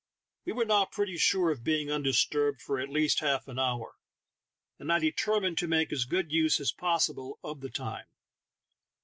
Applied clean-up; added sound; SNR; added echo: none; none; none; none.